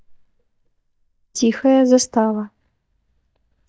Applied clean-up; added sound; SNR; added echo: neural mask model DeepFilterNet 3.